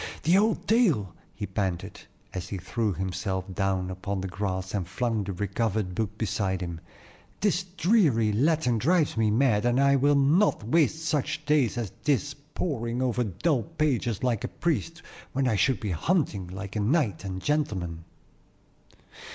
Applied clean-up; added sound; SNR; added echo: none; none; none; none.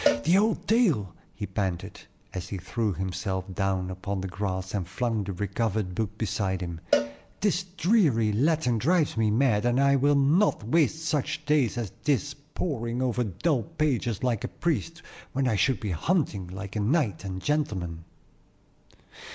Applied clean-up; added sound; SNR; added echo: none; Cowbell; 8 dB; none.